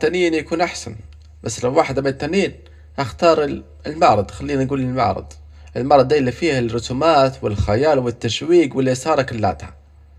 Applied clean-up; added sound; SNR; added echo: none; none; none; reverberation time 0.2 s.